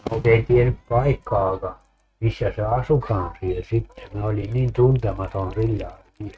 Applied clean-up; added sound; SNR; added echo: neural mask model RNNoise.